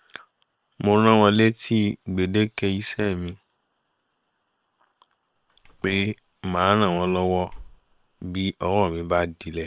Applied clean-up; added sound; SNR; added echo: neural separator model SepFormer WHAM!.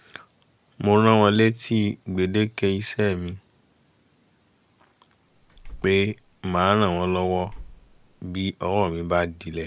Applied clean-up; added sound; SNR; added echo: none; Slam; 20 dB; none.